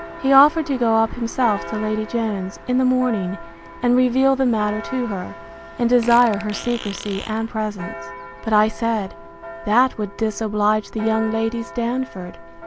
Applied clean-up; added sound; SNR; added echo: none; Fart + Church bell; 14 dB; none.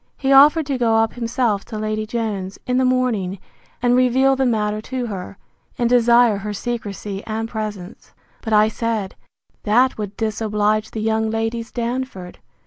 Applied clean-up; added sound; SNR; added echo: none; none; none; none.